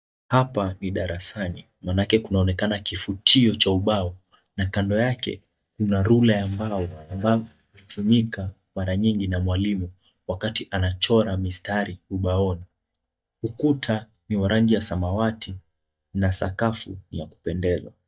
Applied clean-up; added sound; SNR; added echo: neural mask model DeepFilterNet 3.